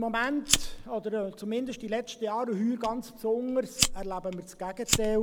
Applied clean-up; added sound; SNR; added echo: none; Fire; 3 dB; none.